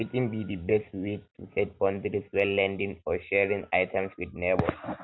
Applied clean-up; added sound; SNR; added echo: none; none; none; none.